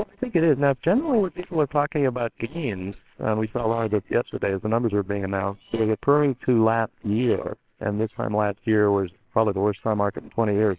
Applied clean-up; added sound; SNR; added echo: neural separator model SepFormer WHAMR!.